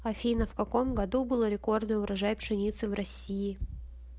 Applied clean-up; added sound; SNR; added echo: none; none; none; none.